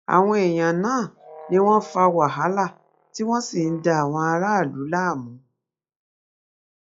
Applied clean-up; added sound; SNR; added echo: classical method log-MMSE.